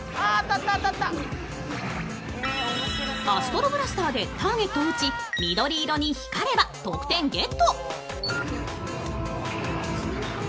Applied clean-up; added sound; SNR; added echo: none; none; none; none.